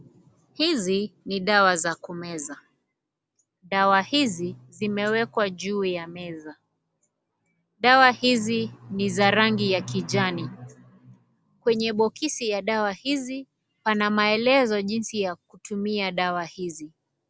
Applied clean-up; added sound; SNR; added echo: none; none; none; none.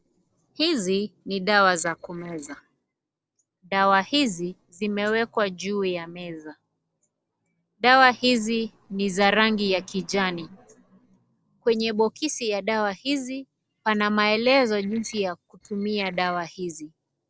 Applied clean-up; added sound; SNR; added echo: neural separator model SepFormer DNS4.